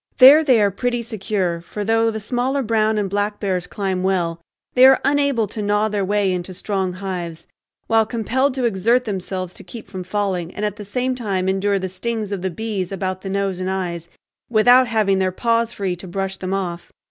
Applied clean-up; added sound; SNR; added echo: none; none; none; none.